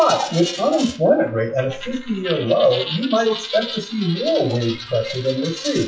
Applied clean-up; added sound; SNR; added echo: classical method WPE with log-MMSE.